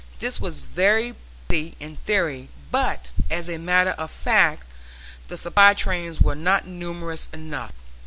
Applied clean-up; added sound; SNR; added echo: none; none; none; none.